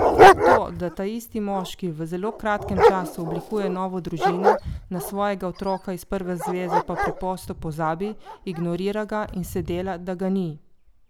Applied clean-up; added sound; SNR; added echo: none; Dog; -4 dB; none.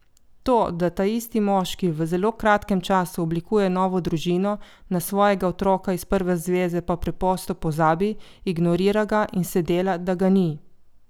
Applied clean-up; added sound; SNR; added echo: none; none; none; none.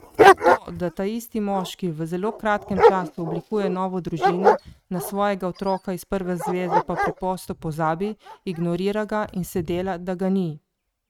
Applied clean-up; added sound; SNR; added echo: neural mask model RNNoise.